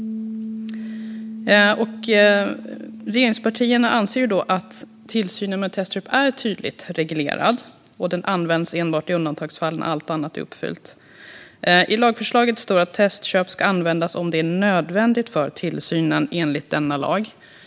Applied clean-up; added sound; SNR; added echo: none; Piano; 17 dB; none.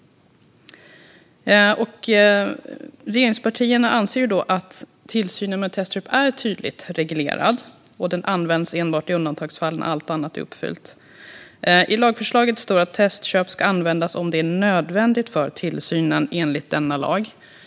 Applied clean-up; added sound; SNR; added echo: none; none; none; none.